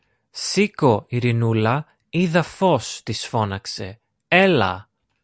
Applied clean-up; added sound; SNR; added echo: none; none; none; none.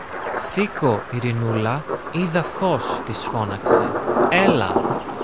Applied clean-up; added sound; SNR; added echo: none; Thunder; 0 dB; none.